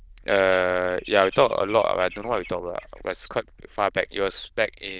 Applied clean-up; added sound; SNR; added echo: neural diffusion model UNIVERSE++.